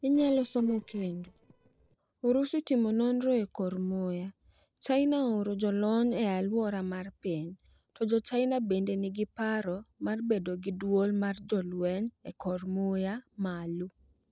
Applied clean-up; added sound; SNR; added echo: neural separator model SepFormer DNS4.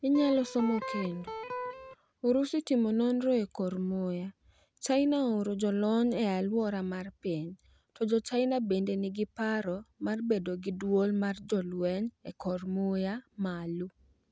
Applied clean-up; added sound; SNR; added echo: none; Electric guitar; 9 dB; none.